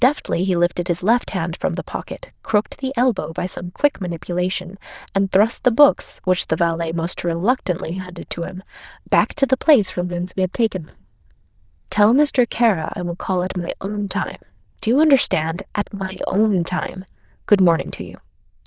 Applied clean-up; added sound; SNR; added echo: neural diffusion model UNIVERSE++.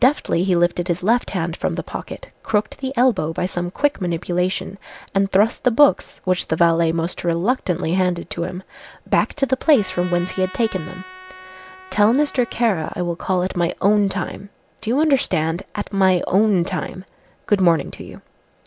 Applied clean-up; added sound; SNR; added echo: none; Trumpet; 18 dB; none.